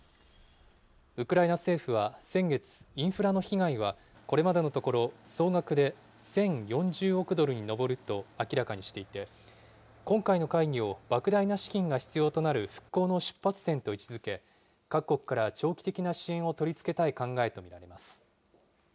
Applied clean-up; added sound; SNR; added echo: none; none; none; none.